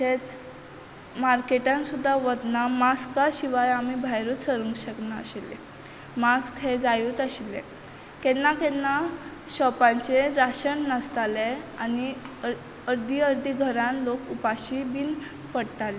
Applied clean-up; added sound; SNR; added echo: none; none; none; none.